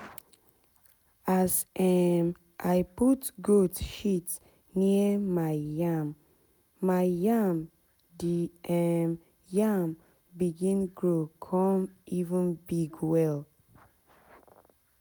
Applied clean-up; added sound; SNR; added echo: none; none; none; none.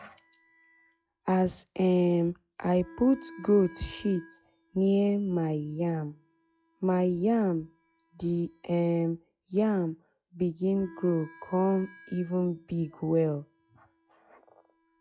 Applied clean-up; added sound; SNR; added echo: classical method log-MMSE.